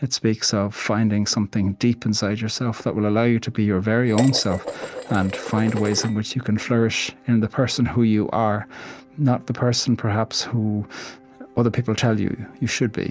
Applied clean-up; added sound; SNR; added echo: none; Dishes, pots, and pans; 10 dB; none.